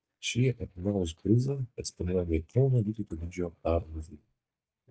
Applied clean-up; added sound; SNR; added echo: neural mask model DeepFilterNet 3.